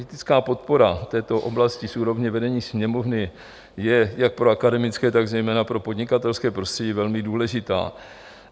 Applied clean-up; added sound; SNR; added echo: none; none; none; none.